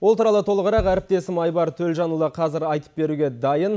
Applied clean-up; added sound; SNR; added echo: none; Bass drum; 16 dB; none.